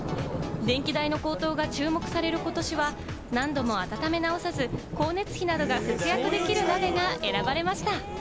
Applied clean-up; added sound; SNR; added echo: none; Thunder / Rain; 10 dB; none.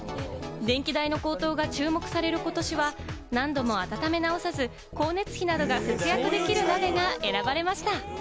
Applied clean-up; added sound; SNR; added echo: none; none; none; none.